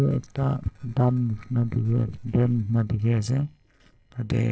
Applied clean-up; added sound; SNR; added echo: neural separator model SepFormer DNS4.